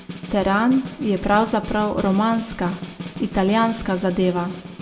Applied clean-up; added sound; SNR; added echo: none; Snare drum; 13 dB; reverberation time 0.4 s.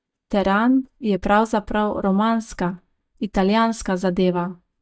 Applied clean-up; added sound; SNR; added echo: neural mask model DeepFilterNet 3.